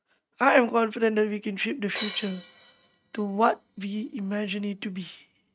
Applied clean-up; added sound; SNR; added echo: neural mask model RNNoise.